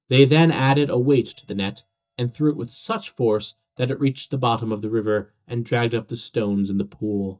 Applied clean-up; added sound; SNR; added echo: neural mask model DeepFilterNet 3.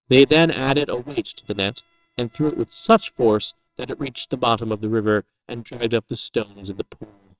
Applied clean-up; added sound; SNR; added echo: neural separator model SepFormer WHAMR!.